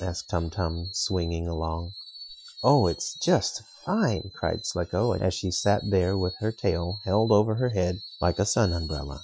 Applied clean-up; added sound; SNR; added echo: classical method Wiener filter.